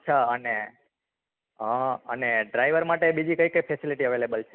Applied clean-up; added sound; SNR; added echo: none; none; none; none.